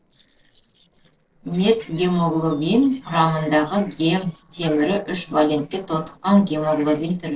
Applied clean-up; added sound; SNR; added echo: neural separator model SepFormer DNS4.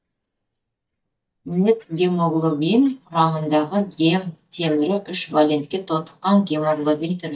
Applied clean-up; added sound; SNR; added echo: neural mask model DeepFilterNet 3.